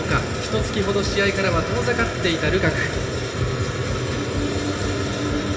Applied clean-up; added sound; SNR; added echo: none; none; none; reverberation time 2.4 s.